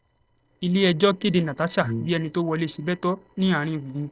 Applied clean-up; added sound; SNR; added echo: neural separator model SepFormer DNS4.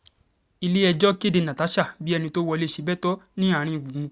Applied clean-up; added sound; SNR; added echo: none; none; none; none.